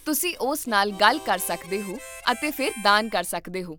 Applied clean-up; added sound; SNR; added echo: none; Harmonica; 18 dB; none.